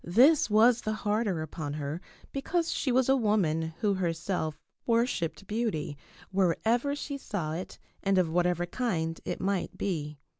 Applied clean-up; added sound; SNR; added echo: none; none; none; none.